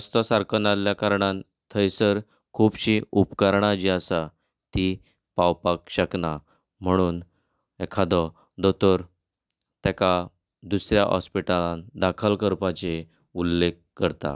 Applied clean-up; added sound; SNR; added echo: none; none; none; none.